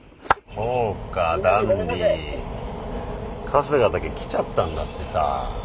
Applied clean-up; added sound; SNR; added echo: none; none; none; none.